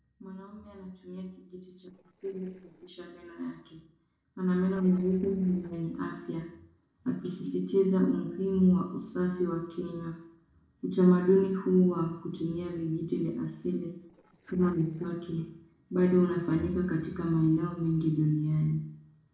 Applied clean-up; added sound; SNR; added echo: neural separator model SepFormer DNS4.